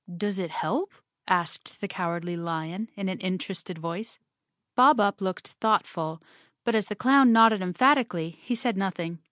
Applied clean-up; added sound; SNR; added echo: none; none; none; none.